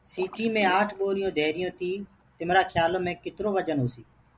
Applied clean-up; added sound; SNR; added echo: none; Splash, splatter; 15 dB; none.